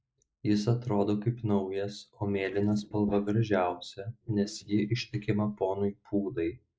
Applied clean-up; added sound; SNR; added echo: neural mask model Resemble Enhance denoiser.